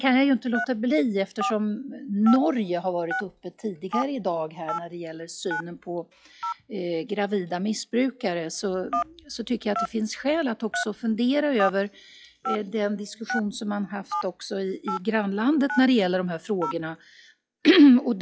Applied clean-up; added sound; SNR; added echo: classical method log-MMSE.